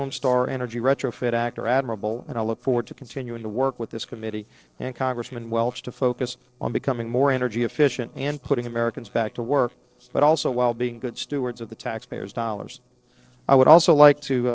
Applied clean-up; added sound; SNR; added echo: neural separator model SepFormer DNS4.